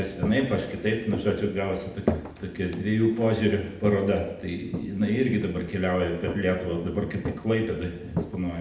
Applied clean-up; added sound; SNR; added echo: none; Walk, footsteps; 10 dB; reverberation time 0.8 s.